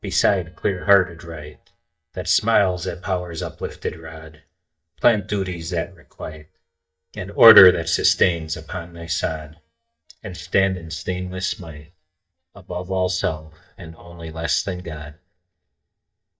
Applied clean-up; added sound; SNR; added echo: neural mask model DeepFilterNet 3.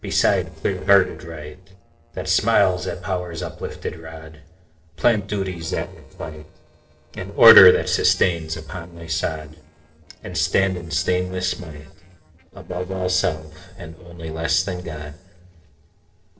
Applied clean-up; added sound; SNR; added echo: neural separator model SepFormer DNS4.